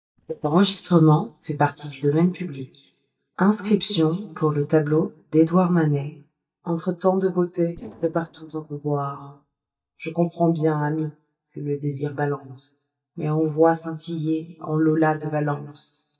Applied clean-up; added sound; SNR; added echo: neural mask model DeepFilterNet 3.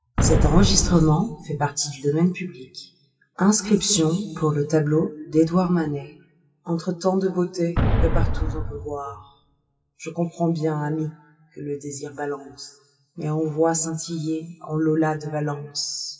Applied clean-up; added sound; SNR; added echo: classical method WPE with log-MMSE.